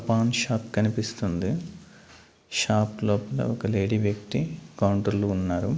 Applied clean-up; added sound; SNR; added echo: none; none; none; none.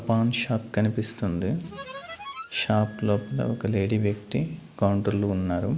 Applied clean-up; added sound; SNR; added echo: none; Harmonica; 15 dB; none.